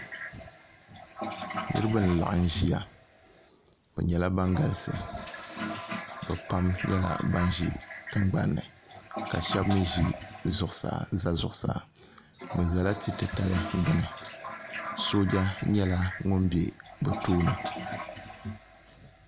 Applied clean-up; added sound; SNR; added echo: none; Toilet flush; 10 dB; none.